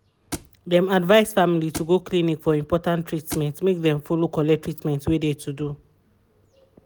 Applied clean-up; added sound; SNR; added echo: none; Thump, thud; 14 dB; none.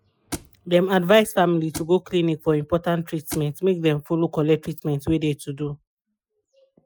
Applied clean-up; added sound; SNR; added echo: classical method Wiener filter.